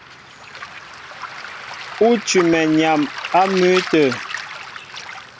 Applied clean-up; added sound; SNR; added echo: none; Waves, surf; 11 dB; none.